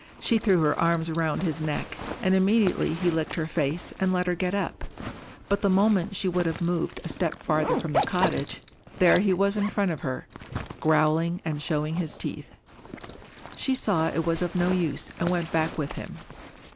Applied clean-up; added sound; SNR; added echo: none; Zipper (clothing); 11 dB; none.